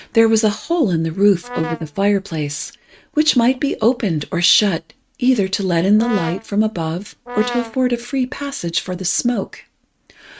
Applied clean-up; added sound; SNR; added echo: neural mask model RNNoise.